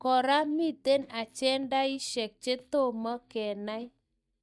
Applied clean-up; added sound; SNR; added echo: neural mask model DeepFilterNet 3.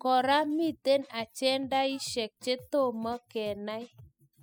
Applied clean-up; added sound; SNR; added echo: classical method spectral subtraction.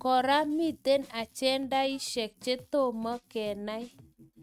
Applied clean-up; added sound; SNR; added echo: neural mask model RNNoise.